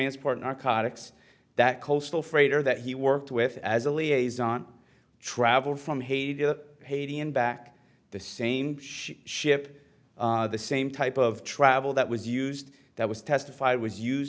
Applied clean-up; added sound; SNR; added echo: none; none; none; none.